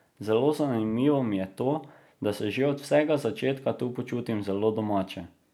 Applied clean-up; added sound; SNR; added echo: none; none; none; none.